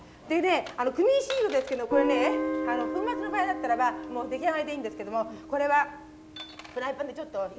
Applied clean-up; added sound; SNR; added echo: none; Guitar; 6 dB; none.